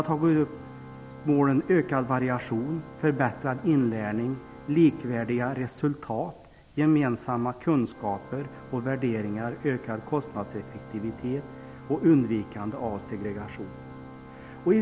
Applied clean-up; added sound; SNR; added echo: none; Organ; 17 dB; none.